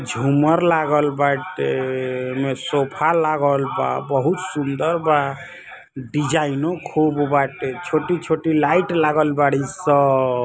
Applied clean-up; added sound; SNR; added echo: none; none; none; none.